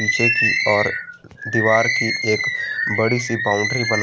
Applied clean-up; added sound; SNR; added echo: none; Bird; -1 dB; none.